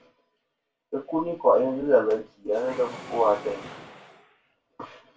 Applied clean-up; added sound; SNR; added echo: none; Mechanisms; 17 dB; reverberation time 0.2 s.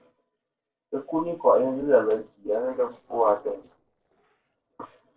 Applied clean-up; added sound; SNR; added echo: neural separator model SepFormer DNS4.